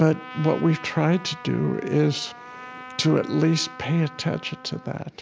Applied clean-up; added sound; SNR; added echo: none; Trumpet; 17 dB; none.